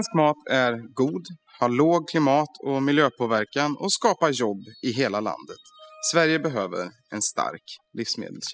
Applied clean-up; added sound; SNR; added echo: classical method spectral subtraction.